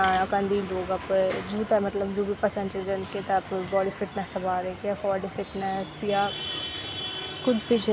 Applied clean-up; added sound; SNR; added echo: none; Squeak / Wood; 19 dB; none.